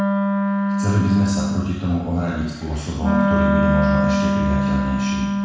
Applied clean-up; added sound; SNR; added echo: none; Wind instrument, woodwind instrument; -3 dB; reverberation time 1.1 s.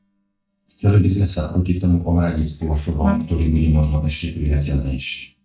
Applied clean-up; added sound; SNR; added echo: neural mask model DeepFilterNet 3.